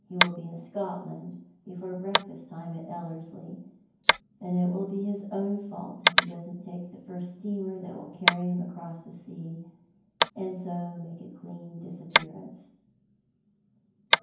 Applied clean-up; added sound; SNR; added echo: none; Tap; -5 dB; reverberation time 0.9 s.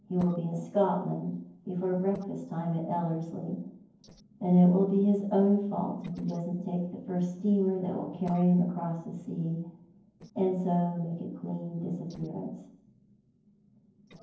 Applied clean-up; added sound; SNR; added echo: neural separator model SepFormer DNS4.